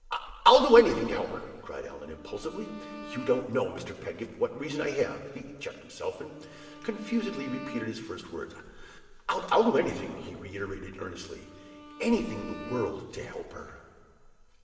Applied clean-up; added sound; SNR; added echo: none; Bowed string instrument; 17 dB; reverberation time 2.0 s.